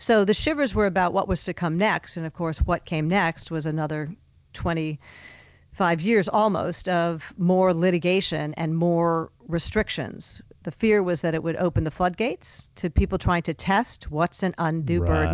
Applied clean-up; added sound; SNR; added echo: none; none; none; none.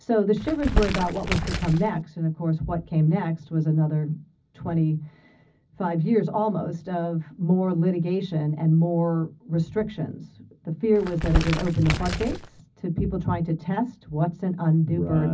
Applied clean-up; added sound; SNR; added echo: none; Crumpling, crinkling; 3 dB; reverberation time 0.4 s.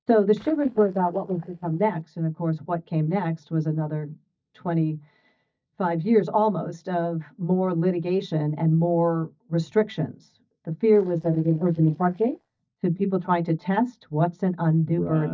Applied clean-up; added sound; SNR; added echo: neural mask model DeepFilterNet 3.